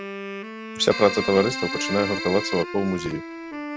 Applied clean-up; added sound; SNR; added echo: none; Keyboard (musical) + Wind instrument, woodwind instrument; 7 dB; none.